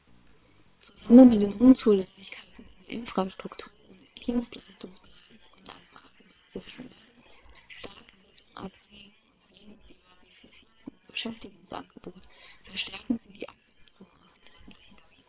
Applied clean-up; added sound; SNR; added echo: neural separator model SepFormer WHAM!.